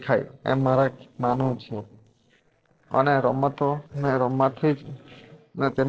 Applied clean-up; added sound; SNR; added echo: neural separator model SepFormer DNS4.